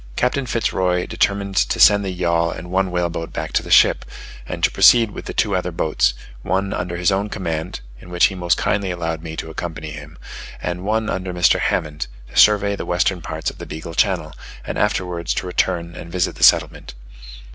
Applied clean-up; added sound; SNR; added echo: none; none; none; none.